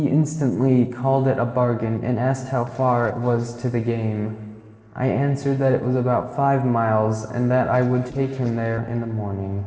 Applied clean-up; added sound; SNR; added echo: neural separator model SepFormer DNS4.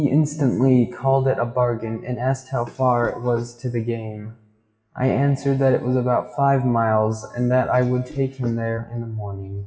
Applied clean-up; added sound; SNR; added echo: classical method WPE with log-MMSE.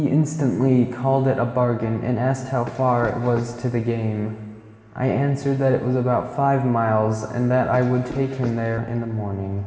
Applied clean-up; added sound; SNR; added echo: none; Run; 15 dB; reverberation time 2.4 s.